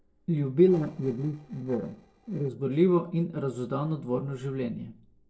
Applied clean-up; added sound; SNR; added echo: neural separator model SepFormer DNS4.